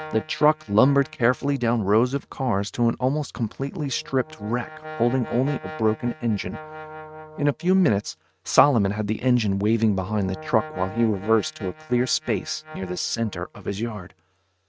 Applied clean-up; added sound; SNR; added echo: neural mask model RNNoise.